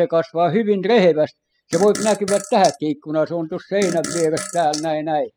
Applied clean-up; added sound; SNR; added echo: classical method spectral subtraction.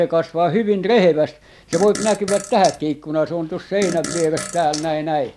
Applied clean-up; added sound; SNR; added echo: none; Fart; 12 dB; none.